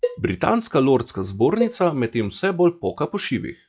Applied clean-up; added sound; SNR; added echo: classical method log-MMSE.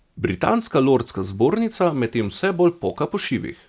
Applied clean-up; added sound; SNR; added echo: none; none; none; none.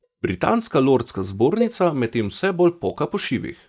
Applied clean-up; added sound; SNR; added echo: neural mask model DeepFilterNet 3.